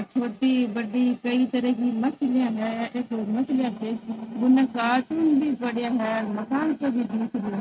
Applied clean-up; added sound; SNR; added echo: neural mask model RNNoise.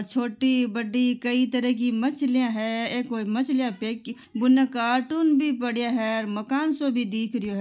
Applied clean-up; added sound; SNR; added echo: none; none; none; none.